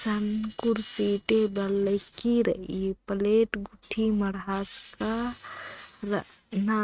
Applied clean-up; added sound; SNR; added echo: neural mask model RNNoise.